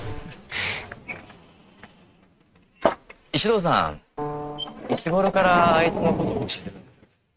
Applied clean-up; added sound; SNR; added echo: neural mask model RNNoise.